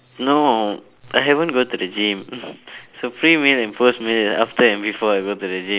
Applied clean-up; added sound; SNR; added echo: none; none; none; none.